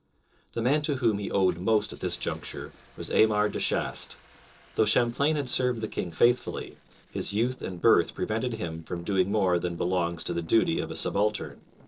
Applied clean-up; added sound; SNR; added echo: neural separator model SepFormer DNS4.